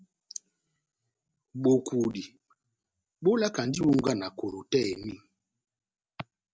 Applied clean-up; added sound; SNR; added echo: none; none; none; none.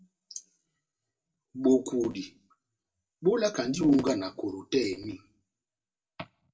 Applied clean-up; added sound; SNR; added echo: none; none; none; reverberation time 0.2 s.